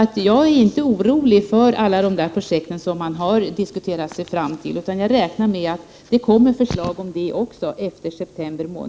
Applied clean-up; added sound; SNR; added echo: none; none; none; none.